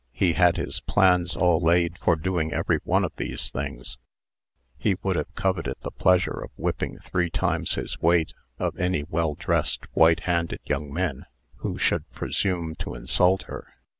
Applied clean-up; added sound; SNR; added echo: none; none; none; none.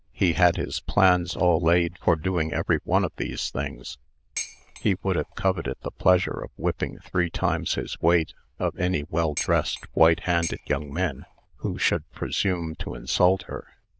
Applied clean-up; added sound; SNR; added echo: neural diffusion model UNIVERSE++.